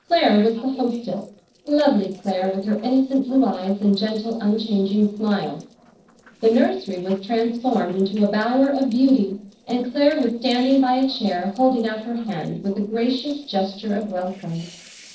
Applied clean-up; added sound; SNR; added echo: neural separator model SepFormer DNS4.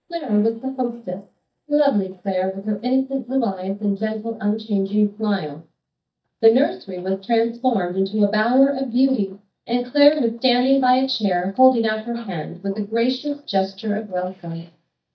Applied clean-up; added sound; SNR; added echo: neural mask model DeepFilterNet 3.